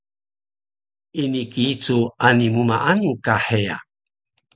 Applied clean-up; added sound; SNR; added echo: none; none; none; none.